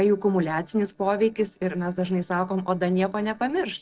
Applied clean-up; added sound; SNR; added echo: neural separator model SepFormer DNS4.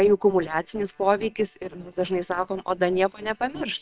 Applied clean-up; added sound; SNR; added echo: neural separator model SepFormer WHAM!.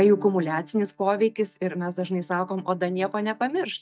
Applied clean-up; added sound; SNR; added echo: neural mask model DeepFilterNet 3.